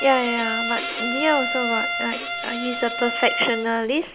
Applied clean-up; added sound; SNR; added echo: none; Bowed string instrument; 3 dB; none.